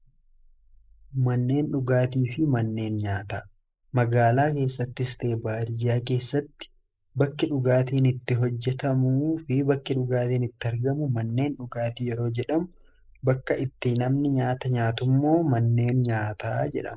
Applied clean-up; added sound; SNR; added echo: neural mask model Resemble Enhance denoiser.